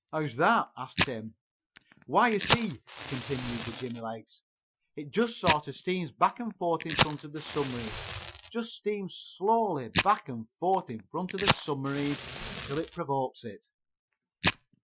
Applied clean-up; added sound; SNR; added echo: classical method Wiener filter.